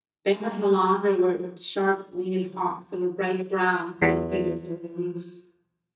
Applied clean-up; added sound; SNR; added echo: neural mask model DeepFilterNet 3.